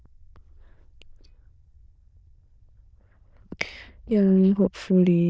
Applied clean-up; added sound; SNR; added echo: neural diffusion model UNIVERSE++.